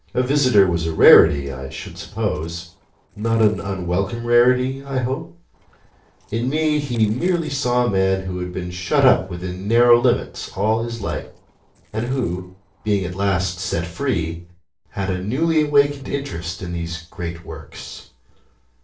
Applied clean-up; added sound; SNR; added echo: neural separator model SepFormer DNS4.